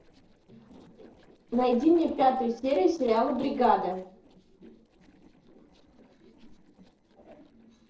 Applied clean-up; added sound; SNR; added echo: neural separator model SepFormer DNS4.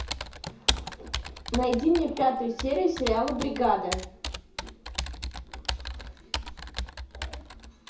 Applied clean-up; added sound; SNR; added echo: none; Computer keyboard; 5 dB; reverberation time 0.6 s.